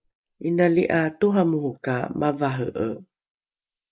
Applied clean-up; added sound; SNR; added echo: neural mask model Resemble Enhance denoiser.